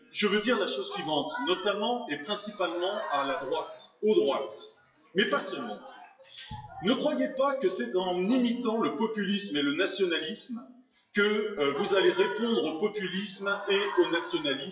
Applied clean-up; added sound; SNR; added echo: classical method WPE with log-MMSE.